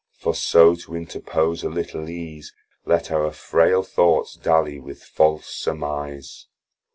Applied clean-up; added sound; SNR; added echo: none; none; none; none.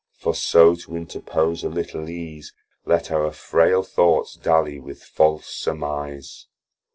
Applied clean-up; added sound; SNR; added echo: neural separator model SepFormer DNS4.